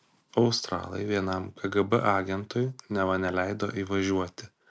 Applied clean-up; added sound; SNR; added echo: none; none; none; none.